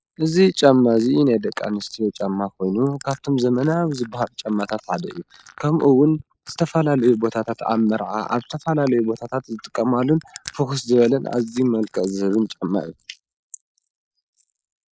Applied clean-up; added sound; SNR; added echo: neural mask model Resemble Enhance denoiser.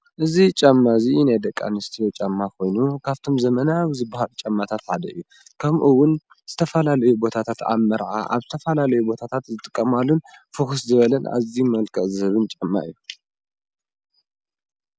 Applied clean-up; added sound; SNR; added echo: none; none; none; none.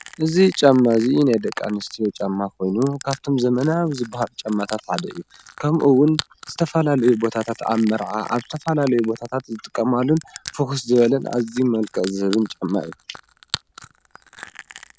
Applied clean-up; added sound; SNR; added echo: none; Crushing; 19 dB; none.